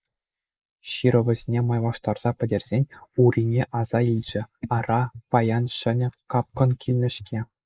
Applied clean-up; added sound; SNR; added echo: neural mask model Resemble Enhance denoiser.